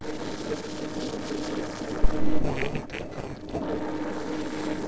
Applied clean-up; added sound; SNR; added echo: neural separator model SepFormer DNS4.